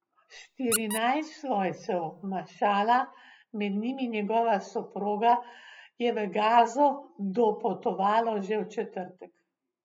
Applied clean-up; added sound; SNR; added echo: none; Squeak; 11 dB; none.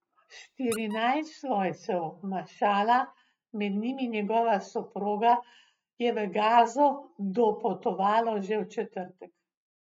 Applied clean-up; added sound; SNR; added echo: neural mask model RNNoise.